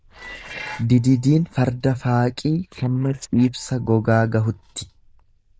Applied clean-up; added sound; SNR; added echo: neural diffusion model UNIVERSE++.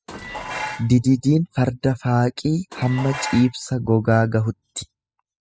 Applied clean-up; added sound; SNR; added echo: classical method spectral subtraction.